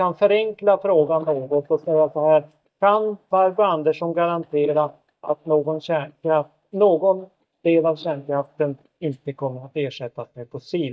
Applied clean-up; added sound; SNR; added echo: neural mask model DeepFilterNet 3.